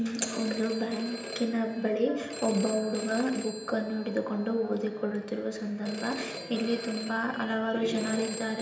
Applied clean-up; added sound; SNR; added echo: none; Telephone; 12 dB; reverberation time 0.8 s.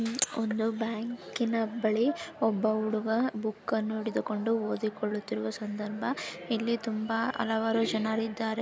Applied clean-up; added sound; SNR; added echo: none; none; none; none.